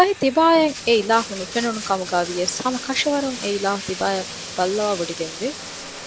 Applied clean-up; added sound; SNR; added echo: none; Bathtub (filling or washing); 12 dB; none.